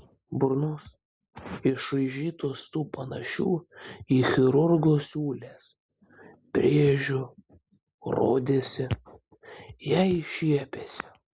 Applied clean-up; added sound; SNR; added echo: none; none; none; none.